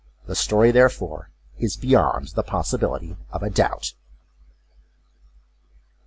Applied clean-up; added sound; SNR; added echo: none; none; none; none.